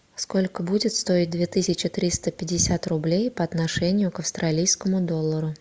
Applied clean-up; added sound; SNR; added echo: none; none; none; none.